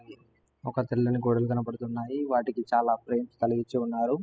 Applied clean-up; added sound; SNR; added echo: classical method spectral subtraction.